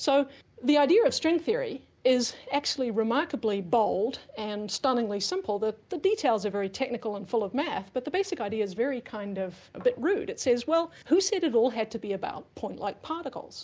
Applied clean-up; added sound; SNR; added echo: none; none; none; none.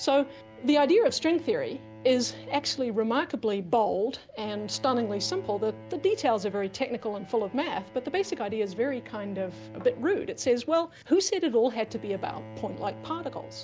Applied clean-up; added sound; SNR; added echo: none; Bowed string instrument; 18 dB; none.